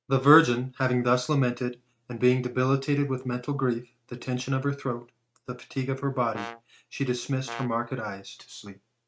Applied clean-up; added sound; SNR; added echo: neural mask model RNNoise.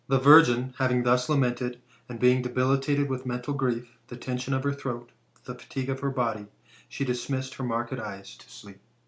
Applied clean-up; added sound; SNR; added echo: none; none; none; none.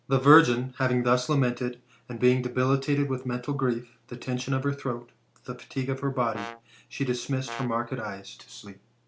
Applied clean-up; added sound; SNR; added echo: none; Brass instrument; 15 dB; none.